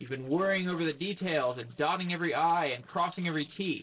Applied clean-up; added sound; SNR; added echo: neural separator model SepFormer DNS4.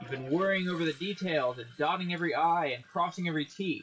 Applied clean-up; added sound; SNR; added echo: classical method WPE with log-MMSE.